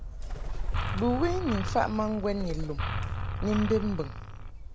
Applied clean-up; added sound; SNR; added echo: none; Bird + Engine; 1 dB; none.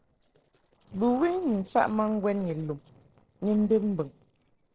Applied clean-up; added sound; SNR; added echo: neural separator model SepFormer DNS4.